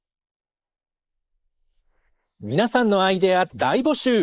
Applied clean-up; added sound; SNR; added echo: neural mask model Resemble Enhance denoiser.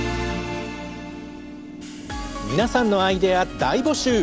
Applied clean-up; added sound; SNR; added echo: none; Subway, metro, underground / Train; 13 dB; none.